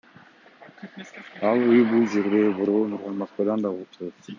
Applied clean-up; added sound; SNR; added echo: none; none; none; none.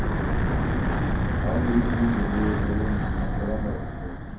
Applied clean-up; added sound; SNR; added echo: none; Wind / Breathing; -5 dB; reverberation time 0.6 s.